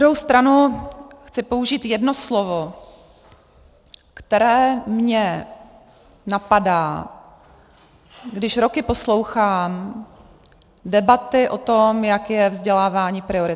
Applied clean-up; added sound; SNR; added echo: none; none; none; none.